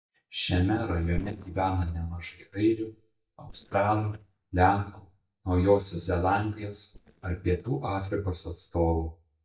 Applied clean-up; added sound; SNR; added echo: neural mask model DeepFilterNet 3.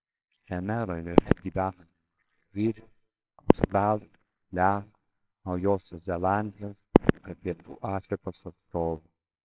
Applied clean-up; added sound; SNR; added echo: neural separator model SepFormer WHAMR!.